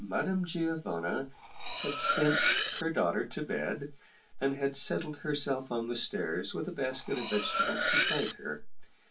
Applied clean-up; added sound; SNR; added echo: none; Cutlery, silverware; -1 dB; reverberation time 0.2 s.